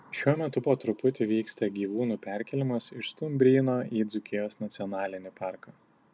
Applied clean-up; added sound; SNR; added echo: none; none; none; none.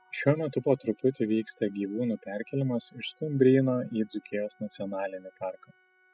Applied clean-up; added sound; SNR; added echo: classical method spectral subtraction.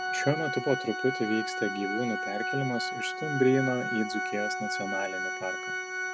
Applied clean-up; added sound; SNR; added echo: none; Organ; 2 dB; none.